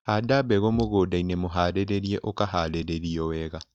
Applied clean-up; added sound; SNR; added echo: neural mask model DeepFilterNet 3.